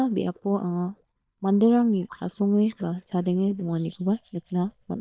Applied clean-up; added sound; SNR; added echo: neural mask model DeepFilterNet 3.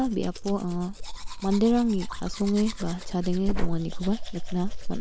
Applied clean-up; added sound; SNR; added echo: none; Domestic sounds, home sounds; 1 dB; none.